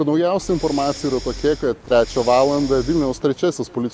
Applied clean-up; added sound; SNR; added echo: none; Breathing; 15 dB; none.